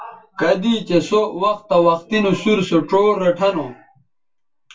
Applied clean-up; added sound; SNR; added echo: none; none; none; reverberation time 0.1 s.